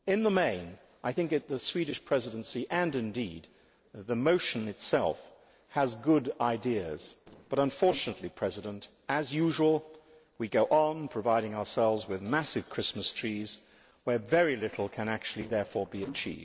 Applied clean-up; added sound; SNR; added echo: neural separator model SepFormer DNS4.